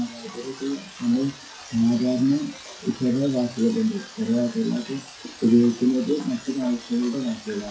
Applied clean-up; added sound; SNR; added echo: classical method WPE with log-MMSE.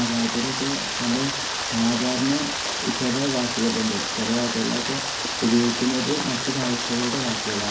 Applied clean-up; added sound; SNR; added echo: none; Rain; 1 dB; reverberation time 0.4 s.